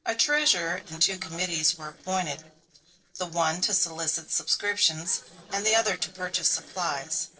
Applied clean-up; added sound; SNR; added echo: neural separator model SepFormer DNS4.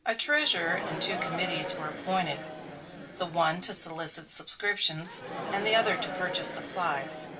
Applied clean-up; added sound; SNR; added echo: none; Crowd; 10 dB; reverberation time 0.2 s.